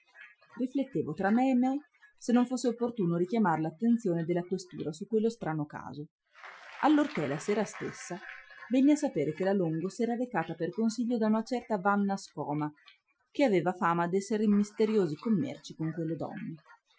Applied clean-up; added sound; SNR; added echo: classical method Wiener filter.